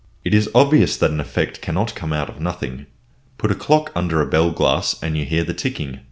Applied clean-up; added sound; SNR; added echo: none; none; none; none.